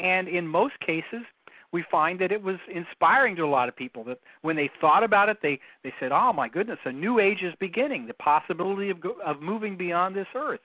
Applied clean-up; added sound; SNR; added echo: none; none; none; none.